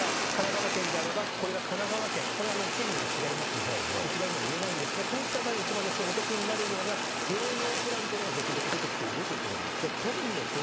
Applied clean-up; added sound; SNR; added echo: none; Fire; -4 dB; none.